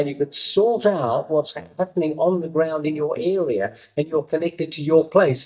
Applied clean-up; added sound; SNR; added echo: neural mask model DeepFilterNet 3.